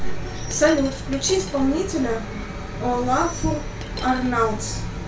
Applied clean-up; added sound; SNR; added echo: none; Coin (dropping); 16 dB; reverberation time 0.3 s.